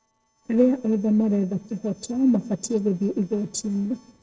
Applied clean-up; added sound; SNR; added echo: neural separator model SepFormer DNS4.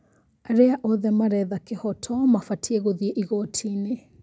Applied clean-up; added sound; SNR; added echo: none; none; none; none.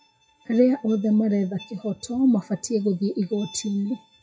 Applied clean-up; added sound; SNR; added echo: classical method WPE with log-MMSE.